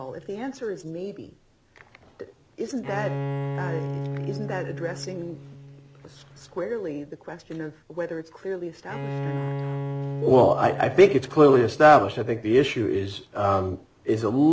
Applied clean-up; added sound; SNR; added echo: none; Bowed string instrument; 11 dB; none.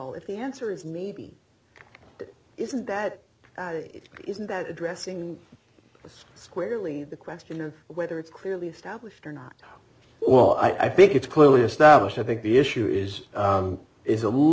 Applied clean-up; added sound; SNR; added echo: none; none; none; none.